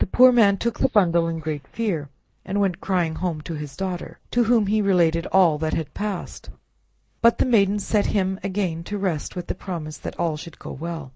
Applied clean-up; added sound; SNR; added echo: neural mask model Resemble Enhance denoiser.